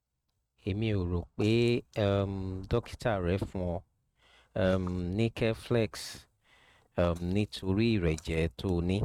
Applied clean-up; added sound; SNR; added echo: neural mask model RNNoise.